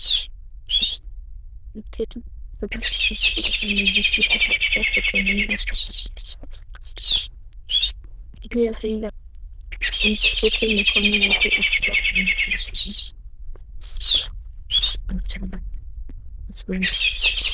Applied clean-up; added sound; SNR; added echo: neural diffusion model UNIVERSE++.